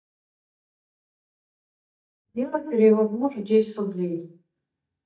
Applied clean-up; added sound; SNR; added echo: neural mask model DeepFilterNet 3.